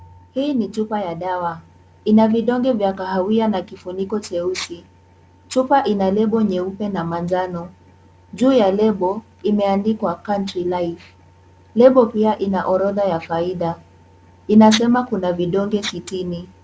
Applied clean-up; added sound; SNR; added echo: none; none; none; none.